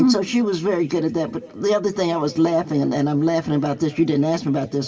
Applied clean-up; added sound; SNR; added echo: none; none; none; reverberation time 2.5 s.